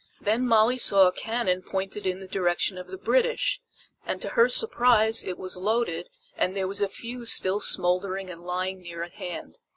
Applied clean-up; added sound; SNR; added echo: none; none; none; none.